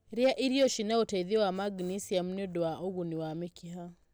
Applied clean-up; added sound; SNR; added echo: none; none; none; none.